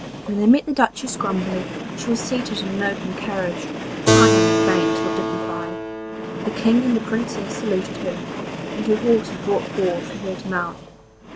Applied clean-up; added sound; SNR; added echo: none; Train + Keyboard (musical); 1 dB; none.